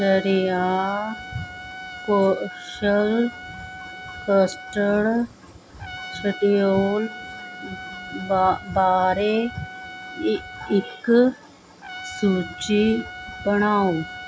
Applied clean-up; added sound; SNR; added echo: none; Trumpet; 14 dB; none.